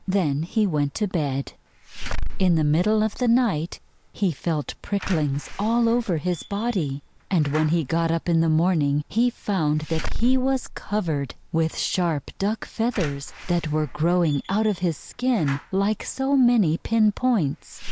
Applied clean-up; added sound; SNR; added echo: none; Slam / Alarm; 8 dB; none.